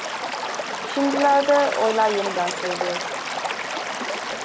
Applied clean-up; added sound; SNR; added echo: none; Stream / Liquid; 4 dB; none.